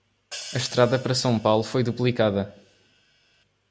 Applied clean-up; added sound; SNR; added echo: none; Hi-hat; 20 dB; none.